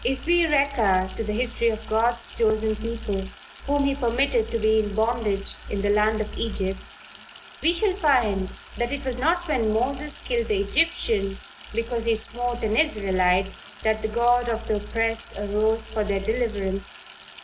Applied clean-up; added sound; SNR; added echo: none; Sink (filling or washing); 17 dB; none.